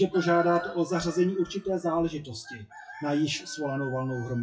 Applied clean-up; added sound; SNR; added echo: classical method WPE with log-MMSE.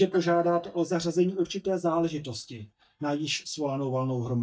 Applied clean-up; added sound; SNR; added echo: neural mask model DeepFilterNet 3.